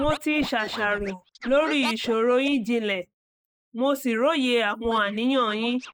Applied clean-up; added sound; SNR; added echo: neural mask model Resemble Enhance denoiser.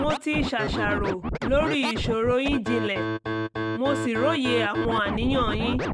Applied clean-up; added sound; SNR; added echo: none; Scratching (performance technique); 2 dB; none.